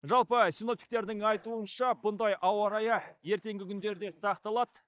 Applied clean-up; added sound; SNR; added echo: neural mask model DeepFilterNet 3.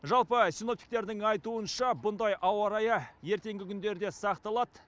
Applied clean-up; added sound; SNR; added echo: none; none; none; none.